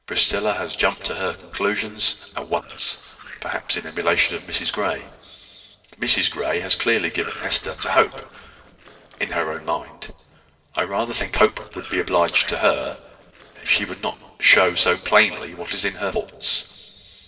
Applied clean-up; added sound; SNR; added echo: neural separator model SepFormer DNS4.